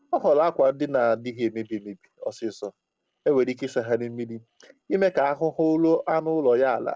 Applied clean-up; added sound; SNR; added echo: neural separator model SepFormer DNS4.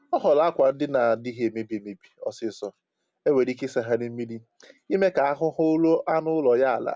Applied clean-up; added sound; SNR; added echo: none; none; none; none.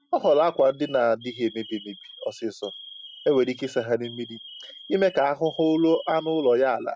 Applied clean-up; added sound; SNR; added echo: classical method spectral subtraction.